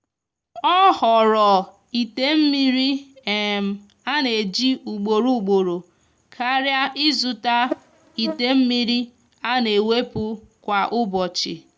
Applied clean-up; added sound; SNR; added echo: none; Buzz; 11 dB; none.